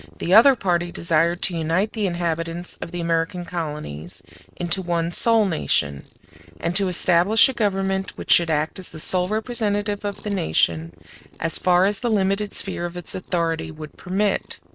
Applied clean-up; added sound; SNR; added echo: neural mask model RNNoise.